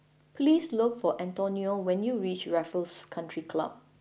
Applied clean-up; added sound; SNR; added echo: none; none; none; none.